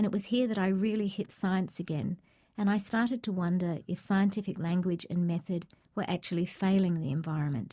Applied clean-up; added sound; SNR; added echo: none; none; none; none.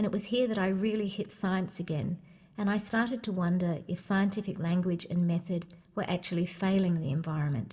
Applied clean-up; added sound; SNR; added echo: none; none; none; reverberation time 0.6 s.